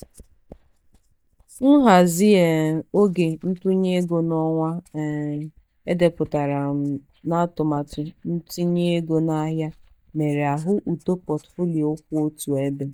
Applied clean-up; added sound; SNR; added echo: neural mask model DeepFilterNet 3.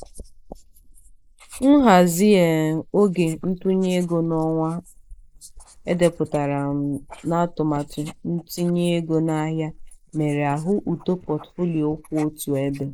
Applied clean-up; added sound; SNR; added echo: neural mask model Resemble Enhance denoiser.